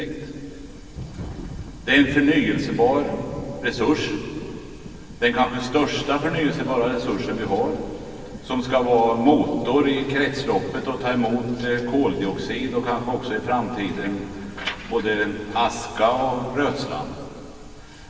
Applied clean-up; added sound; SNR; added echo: none; Thunder / Rain; 20 dB; reverberation time 2.6 s.